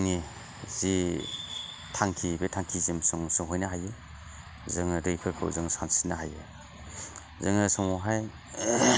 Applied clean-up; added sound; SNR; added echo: none; none; none; none.